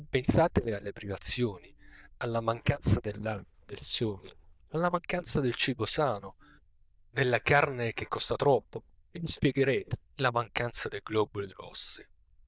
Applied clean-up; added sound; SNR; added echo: neural diffusion model UNIVERSE++.